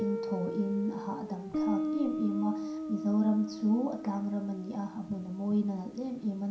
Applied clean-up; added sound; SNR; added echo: none; Guitar; 5 dB; reverberation time 0.5 s.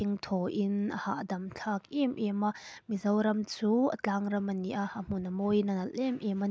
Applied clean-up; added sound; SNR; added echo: none; none; none; none.